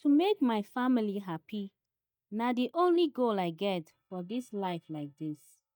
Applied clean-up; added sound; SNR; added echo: neural mask model DeepFilterNet 3.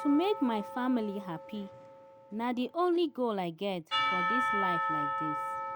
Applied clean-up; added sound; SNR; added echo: none; Church bell / Percussion; 2 dB; none.